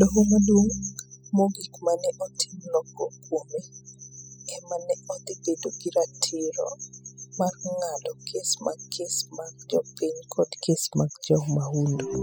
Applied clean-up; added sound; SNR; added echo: classical method spectral subtraction.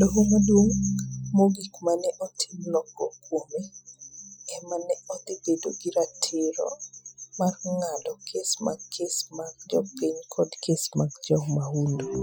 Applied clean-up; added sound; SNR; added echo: classical method Wiener filter.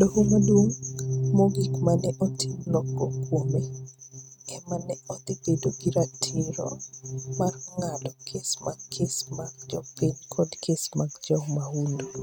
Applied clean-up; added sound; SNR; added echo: neural mask model RNNoise.